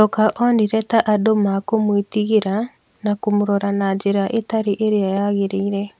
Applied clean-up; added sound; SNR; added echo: none; none; none; none.